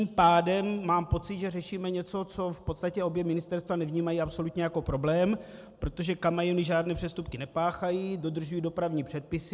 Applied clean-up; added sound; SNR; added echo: none; none; none; none.